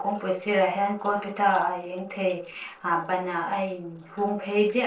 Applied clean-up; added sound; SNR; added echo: neural separator model SepFormer DNS4.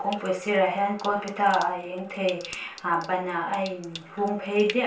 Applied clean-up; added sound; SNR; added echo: none; Trickle, dribble / Sink (filling or washing) / Water tap, faucet; 18 dB; reverberation time 0.3 s.